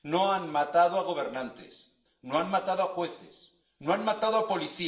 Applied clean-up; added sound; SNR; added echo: none; none; none; reverberation time 0.6 s.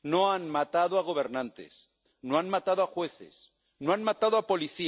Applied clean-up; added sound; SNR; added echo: none; none; none; none.